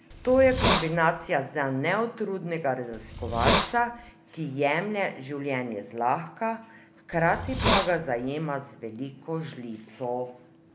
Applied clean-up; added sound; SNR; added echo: none; Hiss; 0 dB; none.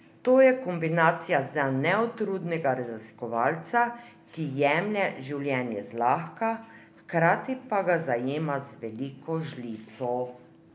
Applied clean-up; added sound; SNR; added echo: none; none; none; none.